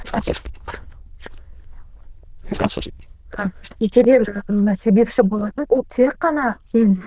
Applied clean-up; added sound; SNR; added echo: neural diffusion model UNIVERSE++.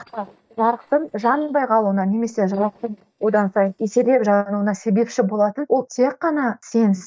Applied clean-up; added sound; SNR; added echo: neural mask model DeepFilterNet 3.